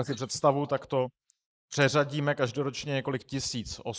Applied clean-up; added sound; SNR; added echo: neural mask model Resemble Enhance denoiser.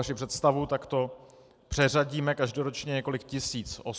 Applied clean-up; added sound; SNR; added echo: none; none; none; none.